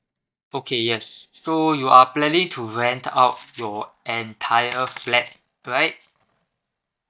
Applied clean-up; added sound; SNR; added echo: neural mask model DeepFilterNet 3.